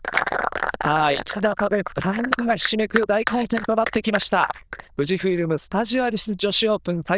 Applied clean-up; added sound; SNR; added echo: neural diffusion model UNIVERSE++.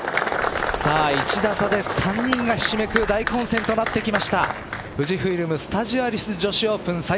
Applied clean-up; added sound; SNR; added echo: none; Bird vocalization, bird call, bird song; 16 dB; none.